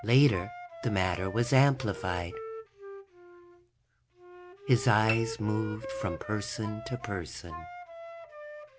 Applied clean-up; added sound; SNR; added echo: none; Piano + Wind instrument, woodwind instrument; 11 dB; none.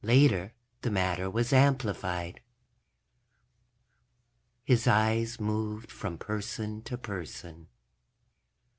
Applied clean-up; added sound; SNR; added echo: none; none; none; none.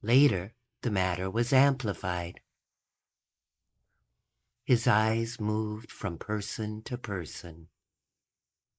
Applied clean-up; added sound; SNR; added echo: neural mask model Resemble Enhance denoiser.